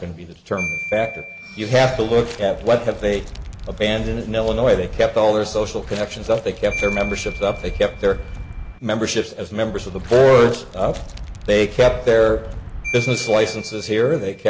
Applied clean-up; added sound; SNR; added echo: none; Walk, footsteps + Marimba, xylophone; 12 dB; none.